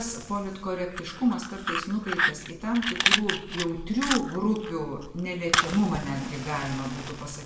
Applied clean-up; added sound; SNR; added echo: none; Fire; 2 dB; reverberation time 0.9 s.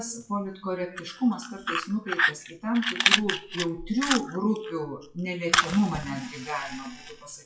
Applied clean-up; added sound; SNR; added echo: classical method WPE with log-MMSE.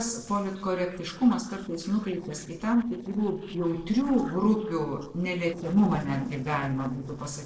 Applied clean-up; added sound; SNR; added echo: neural separator model SepFormer DNS4.